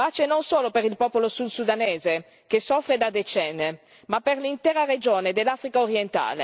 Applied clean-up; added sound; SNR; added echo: none; none; none; none.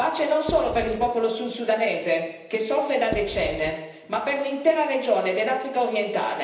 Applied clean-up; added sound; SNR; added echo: none; Writing; 10 dB; reverberation time 0.9 s.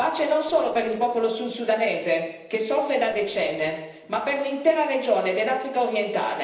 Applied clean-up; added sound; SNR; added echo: neural separator model SepFormer DNS4.